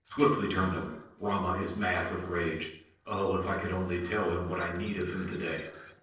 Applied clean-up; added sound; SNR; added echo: neural separator model SepFormer DNS4.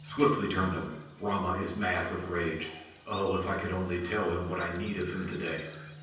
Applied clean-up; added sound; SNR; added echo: none; Crow; 17 dB; reverberation time 0.9 s.